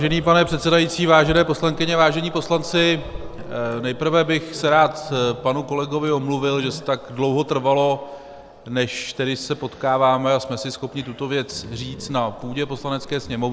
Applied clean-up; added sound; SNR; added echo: none; Growling; 17 dB; none.